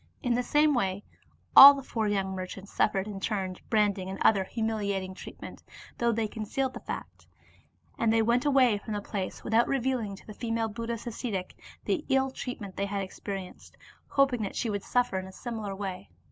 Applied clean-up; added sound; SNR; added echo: none; none; none; none.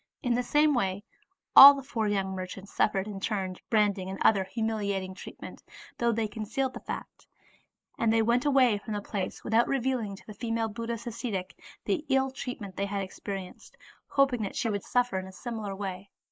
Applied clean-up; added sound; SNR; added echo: neural mask model Resemble Enhance denoiser.